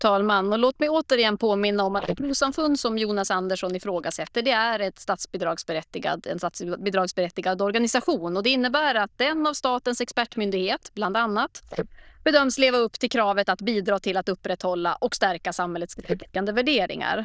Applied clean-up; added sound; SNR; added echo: neural diffusion model UNIVERSE++.